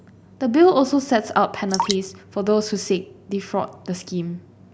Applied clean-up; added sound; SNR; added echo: none; Drip; 10 dB; none.